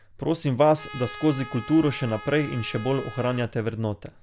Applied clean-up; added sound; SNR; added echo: none; Trumpet; 16 dB; none.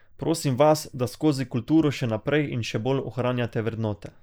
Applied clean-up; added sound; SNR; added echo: neural mask model Resemble Enhance denoiser.